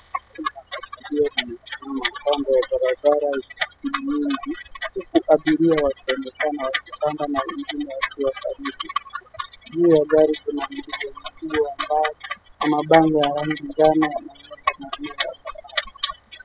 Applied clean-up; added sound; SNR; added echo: classical method spectral subtraction.